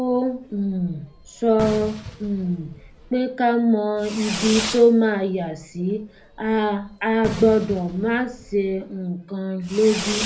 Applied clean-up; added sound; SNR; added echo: none; Fireworks; 13 dB; reverberation time 0.3 s.